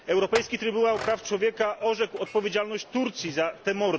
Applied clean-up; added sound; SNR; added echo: none; Chink, clink; 16 dB; none.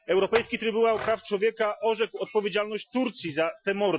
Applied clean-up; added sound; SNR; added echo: classical method Wiener filter.